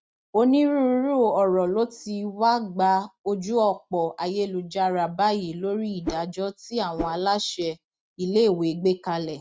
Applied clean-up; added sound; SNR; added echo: neural mask model RNNoise.